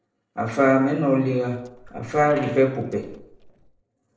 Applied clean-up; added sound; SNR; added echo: neural separator model SepFormer DNS4.